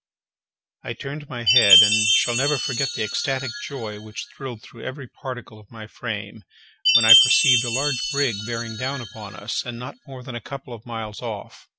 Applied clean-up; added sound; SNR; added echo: none; Chime; -4 dB; none.